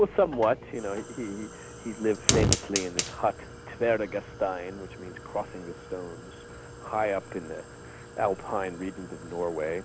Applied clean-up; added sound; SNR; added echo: none; Fire; 5 dB; none.